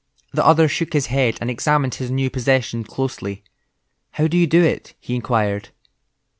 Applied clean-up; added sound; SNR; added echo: none; none; none; none.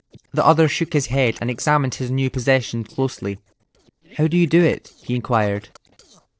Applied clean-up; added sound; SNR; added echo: neural separator model SepFormer DNS4.